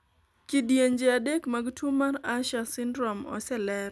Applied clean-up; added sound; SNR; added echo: none; none; none; none.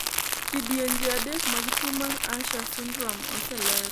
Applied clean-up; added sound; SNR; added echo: none; Crumpling, crinkling; -4 dB; none.